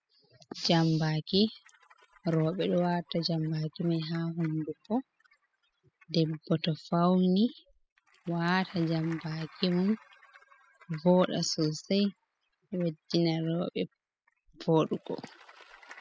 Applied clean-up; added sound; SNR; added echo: classical method spectral subtraction.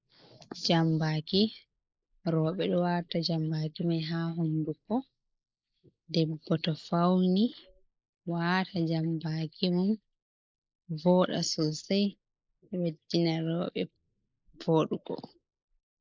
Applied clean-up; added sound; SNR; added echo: neural mask model Resemble Enhance denoiser.